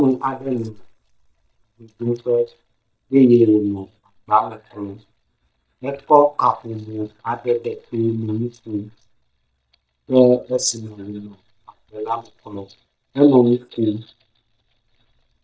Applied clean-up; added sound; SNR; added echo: neural mask model DeepFilterNet 3.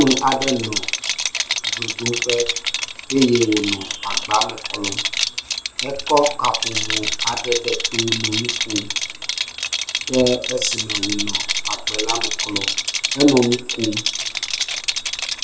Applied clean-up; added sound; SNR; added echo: none; Rattle; 1 dB; reverberation time 0.4 s.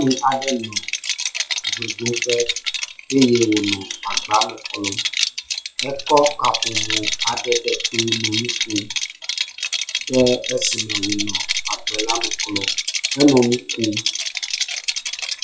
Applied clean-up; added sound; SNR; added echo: classical method WPE with log-MMSE.